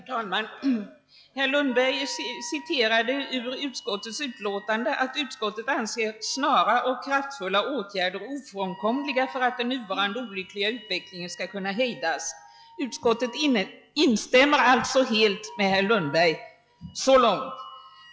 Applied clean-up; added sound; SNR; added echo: classical method log-MMSE.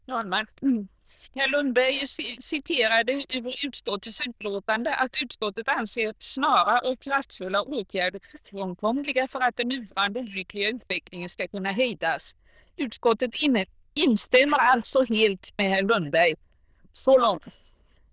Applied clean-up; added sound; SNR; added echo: neural diffusion model UNIVERSE++.